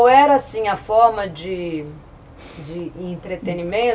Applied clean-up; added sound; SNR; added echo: none; none; none; none.